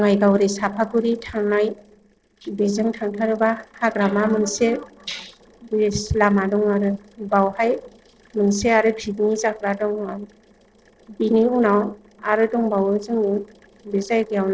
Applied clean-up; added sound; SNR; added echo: neural separator model SepFormer DNS4.